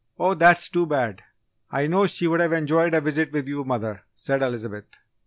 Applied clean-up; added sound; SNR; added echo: none; none; none; none.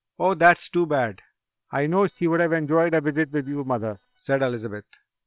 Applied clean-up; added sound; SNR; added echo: neural separator model SepFormer WHAM!.